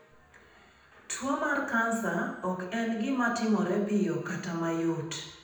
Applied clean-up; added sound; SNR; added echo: none; none; none; reverberation time 0.9 s.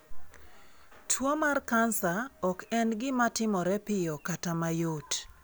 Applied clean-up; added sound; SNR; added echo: none; none; none; none.